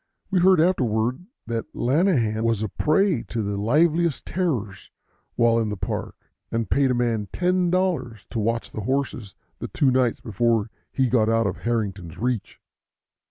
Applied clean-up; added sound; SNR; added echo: none; none; none; none.